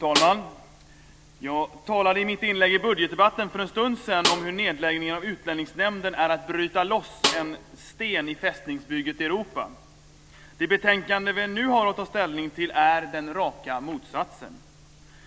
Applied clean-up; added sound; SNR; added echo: none; Snare drum; 4 dB; none.